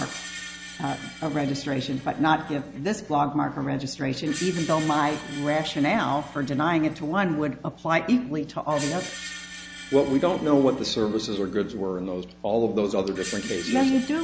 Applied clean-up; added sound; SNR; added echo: none; Screech; 16 dB; none.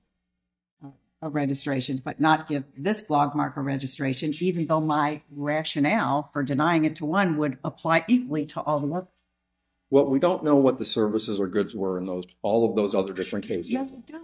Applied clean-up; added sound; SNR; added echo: neural mask model DeepFilterNet 3.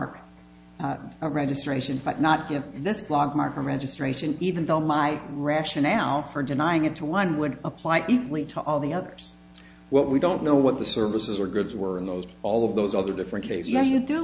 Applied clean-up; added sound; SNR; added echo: none; none; none; none.